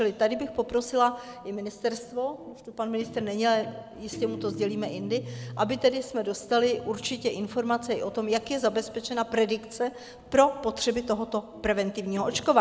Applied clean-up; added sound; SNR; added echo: none; Guitar; 17 dB; none.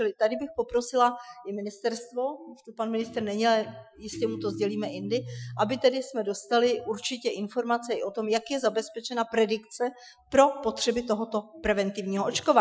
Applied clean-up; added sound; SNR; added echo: classical method Wiener filter.